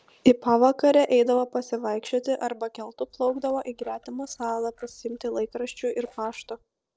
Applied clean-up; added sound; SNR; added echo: neural separator model SepFormer DNS4.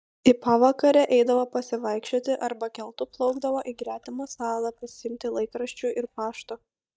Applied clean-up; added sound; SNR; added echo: neural mask model DeepFilterNet 3.